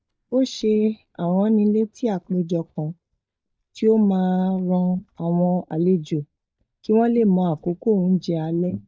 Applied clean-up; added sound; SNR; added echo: neural mask model DeepFilterNet 3.